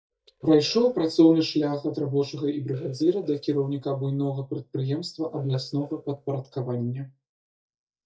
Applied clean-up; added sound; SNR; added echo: neural mask model DeepFilterNet 3.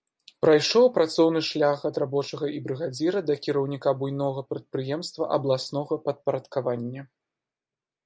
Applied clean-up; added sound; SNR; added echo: none; none; none; none.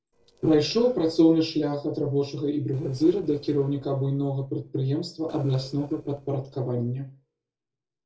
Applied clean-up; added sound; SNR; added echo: neural separator model SepFormer DNS4.